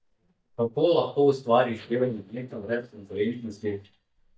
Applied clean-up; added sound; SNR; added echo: neural mask model DeepFilterNet 3.